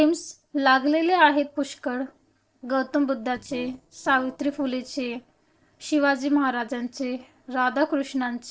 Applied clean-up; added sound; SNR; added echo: neural separator model SepFormer DNS4.